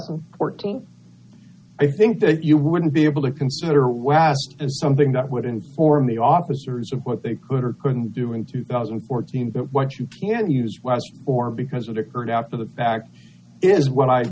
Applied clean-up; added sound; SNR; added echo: none; none; none; none.